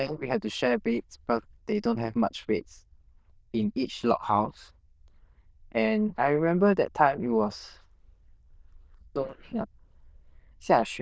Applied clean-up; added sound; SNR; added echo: neural diffusion model UNIVERSE++.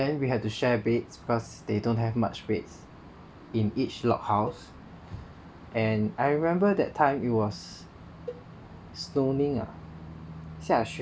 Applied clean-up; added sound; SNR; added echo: none; Cowbell; 18 dB; none.